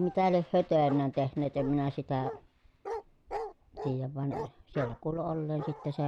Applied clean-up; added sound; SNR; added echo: none; Bark; 12 dB; none.